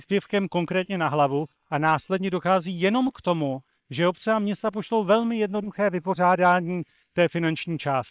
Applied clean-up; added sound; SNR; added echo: neural separator model SepFormer WHAM!.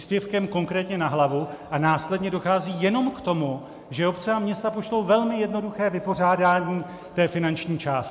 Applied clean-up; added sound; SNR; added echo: none; none; none; none.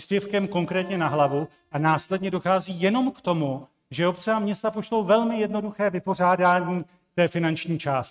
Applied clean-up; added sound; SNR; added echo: neural mask model RNNoise.